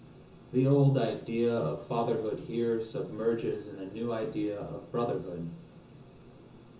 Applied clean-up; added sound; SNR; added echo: none; none; none; reverberation time 0.6 s.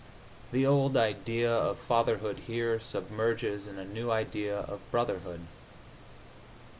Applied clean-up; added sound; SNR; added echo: none; none; none; none.